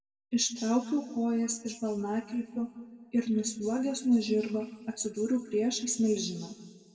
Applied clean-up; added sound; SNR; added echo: none; none; none; reverberation time 1.4 s.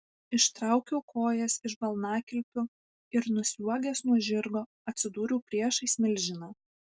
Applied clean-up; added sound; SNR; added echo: none; none; none; none.